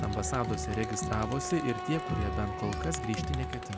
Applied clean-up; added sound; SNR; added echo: none; Crowd + Wind instrument, woodwind instrument; 2 dB; none.